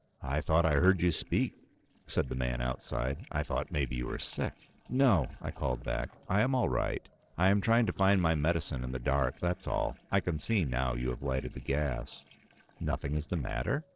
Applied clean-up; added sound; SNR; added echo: neural separator model SepFormer DNS4.